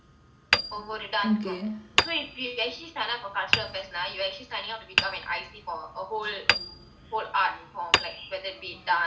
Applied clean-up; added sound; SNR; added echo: none; Hammer; 1 dB; reverberation time 2.0 s.